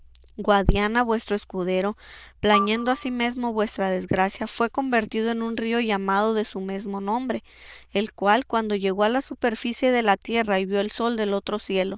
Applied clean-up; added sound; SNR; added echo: neural diffusion model UNIVERSE++.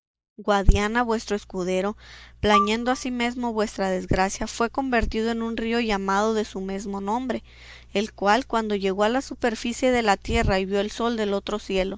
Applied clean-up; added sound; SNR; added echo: neural mask model DeepFilterNet 3.